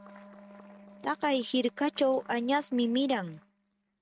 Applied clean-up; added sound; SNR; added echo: neural mask model RNNoise.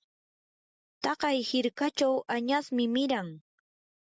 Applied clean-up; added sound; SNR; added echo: none; none; none; none.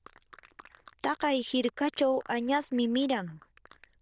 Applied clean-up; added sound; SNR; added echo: neural diffusion model UNIVERSE++.